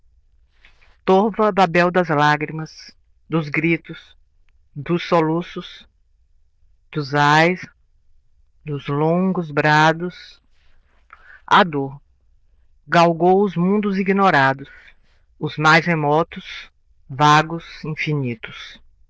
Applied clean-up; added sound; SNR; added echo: neural diffusion model UNIVERSE++.